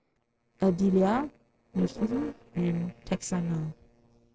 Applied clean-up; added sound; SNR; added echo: neural separator model SepFormer DNS4.